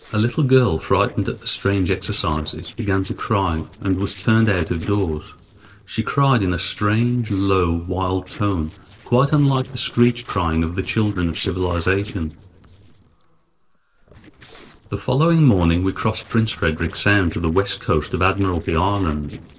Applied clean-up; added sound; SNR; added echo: neural separator model SepFormer DNS4.